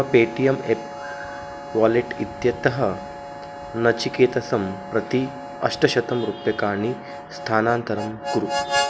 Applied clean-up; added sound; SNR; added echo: none; Harmonica; 9 dB; none.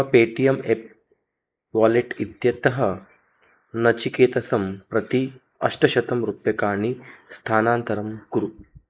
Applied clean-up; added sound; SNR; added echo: neural mask model Resemble Enhance denoiser.